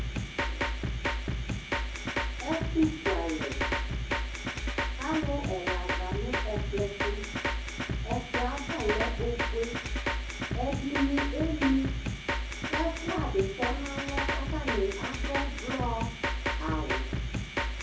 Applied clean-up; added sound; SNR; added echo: none; Drum kit; -3 dB; reverberation time 0.6 s.